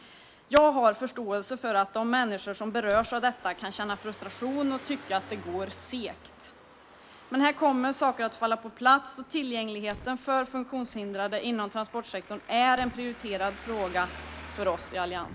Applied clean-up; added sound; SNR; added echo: none; Traffic noise, roadway noise + Fire; 19 dB; none.